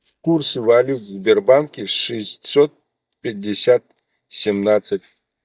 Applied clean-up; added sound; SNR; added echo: neural mask model DeepFilterNet 3.